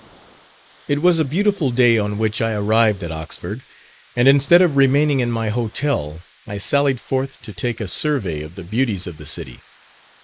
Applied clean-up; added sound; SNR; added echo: neural mask model Resemble Enhance denoiser.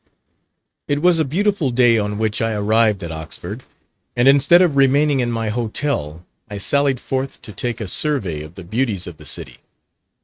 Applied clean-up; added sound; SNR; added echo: neural mask model RNNoise.